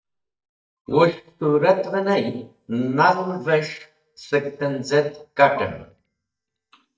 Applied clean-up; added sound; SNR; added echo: neural mask model DeepFilterNet 3.